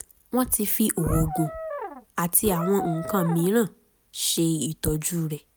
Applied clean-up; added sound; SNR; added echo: none; Brass instrument; 9 dB; none.